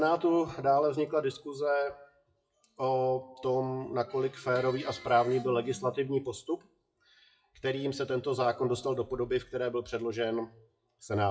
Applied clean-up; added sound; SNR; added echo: classical method WPE with log-MMSE.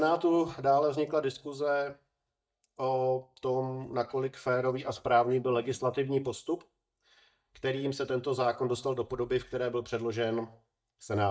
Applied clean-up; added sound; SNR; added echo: neural mask model DeepFilterNet 3.